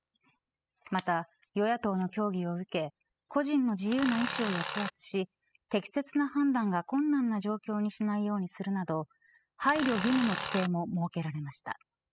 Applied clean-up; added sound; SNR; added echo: classical method spectral subtraction.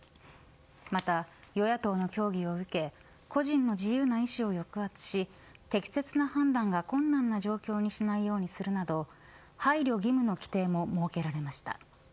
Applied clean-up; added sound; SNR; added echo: none; none; none; none.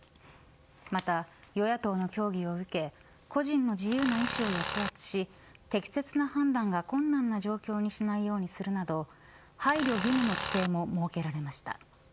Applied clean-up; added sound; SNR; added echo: none; Tools; 4 dB; none.